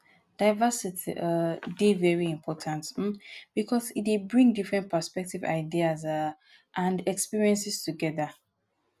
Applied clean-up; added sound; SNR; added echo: none; none; none; none.